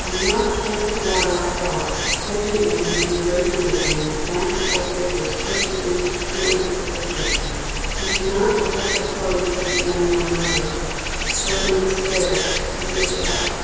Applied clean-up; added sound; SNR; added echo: none; Stream; 0 dB; reverberation time 2.2 s.